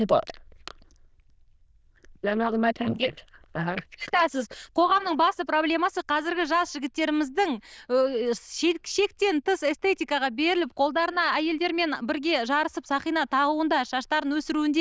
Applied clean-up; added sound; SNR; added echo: neural diffusion model UNIVERSE++.